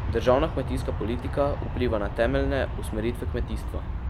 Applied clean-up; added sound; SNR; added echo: none; Aircraft; 2 dB; none.